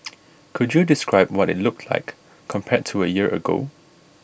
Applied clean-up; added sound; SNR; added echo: none; none; none; none.